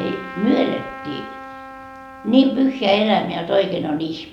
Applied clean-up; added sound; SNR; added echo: none; Trumpet; 16 dB; none.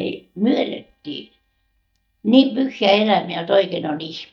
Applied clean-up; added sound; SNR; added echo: neural mask model DeepFilterNet 3.